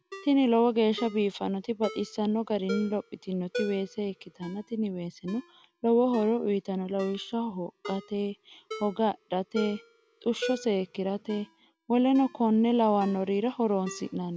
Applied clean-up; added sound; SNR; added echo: none; Ringtone; 15 dB; none.